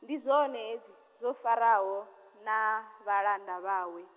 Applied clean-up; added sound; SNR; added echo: none; none; none; none.